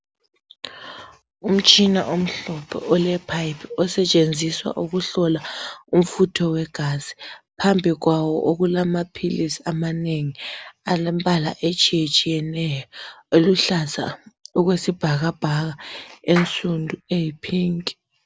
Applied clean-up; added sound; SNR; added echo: none; Clapping; 14 dB; none.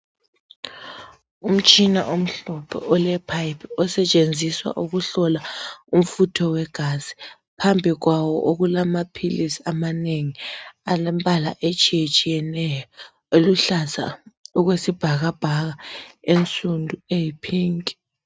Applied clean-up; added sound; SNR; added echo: neural mask model RNNoise.